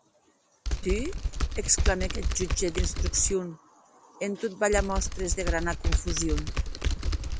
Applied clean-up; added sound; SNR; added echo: none; Typing; -3 dB; none.